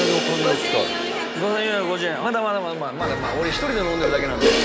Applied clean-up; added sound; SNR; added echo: none; Crash cymbal; 4 dB; none.